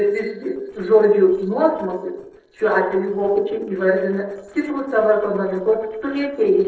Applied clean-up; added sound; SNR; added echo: neural separator model SepFormer DNS4.